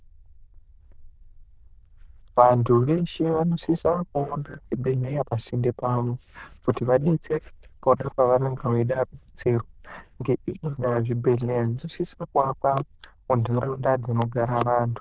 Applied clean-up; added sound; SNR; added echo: neural diffusion model UNIVERSE++.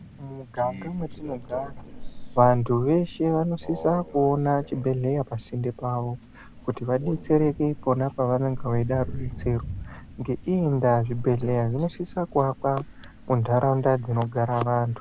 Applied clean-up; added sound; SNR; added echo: none; Crow; 13 dB; none.